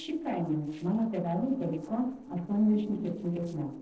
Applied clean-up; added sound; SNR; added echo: neural separator model SepFormer DNS4.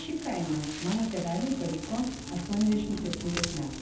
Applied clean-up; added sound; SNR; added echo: none; Crackle; 7 dB; reverberation time 0.8 s.